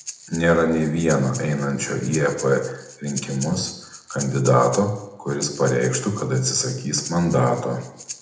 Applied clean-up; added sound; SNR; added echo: none; Breathing; 15 dB; reverberation time 0.8 s.